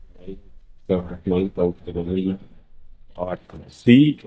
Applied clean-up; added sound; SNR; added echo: neural mask model DeepFilterNet 3.